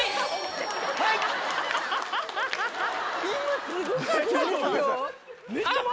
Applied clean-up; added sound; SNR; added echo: none; none; none; none.